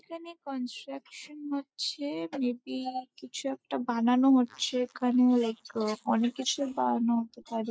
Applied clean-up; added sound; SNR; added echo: neural mask model Resemble Enhance denoiser.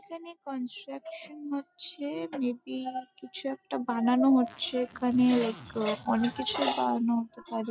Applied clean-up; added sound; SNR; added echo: none; Zipper (clothing); 19 dB; none.